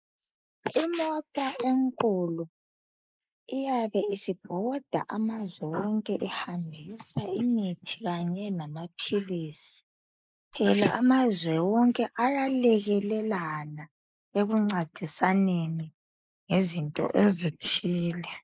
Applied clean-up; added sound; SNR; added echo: neural mask model Resemble Enhance denoiser.